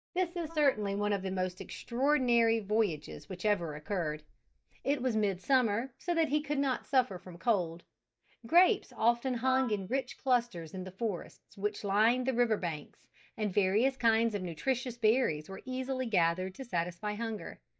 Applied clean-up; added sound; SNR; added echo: neural mask model DeepFilterNet 3.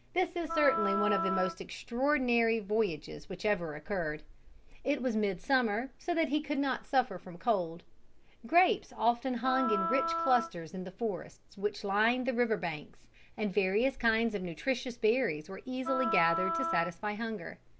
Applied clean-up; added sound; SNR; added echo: none; Wind instrument, woodwind instrument; 4 dB; none.